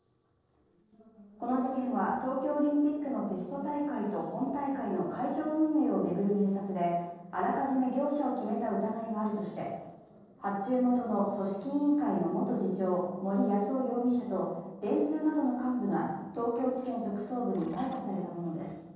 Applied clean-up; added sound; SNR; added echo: neural separator model SepFormer DNS4.